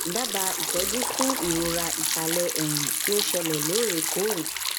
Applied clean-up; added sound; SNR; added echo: none; Liquid; -2 dB; none.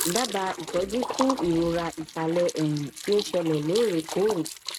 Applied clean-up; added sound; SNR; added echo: neural mask model RNNoise.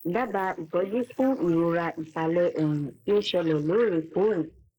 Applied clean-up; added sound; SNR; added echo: neural mask model Resemble Enhance denoiser.